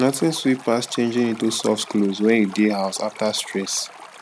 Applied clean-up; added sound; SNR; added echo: none; Stream; 19 dB; none.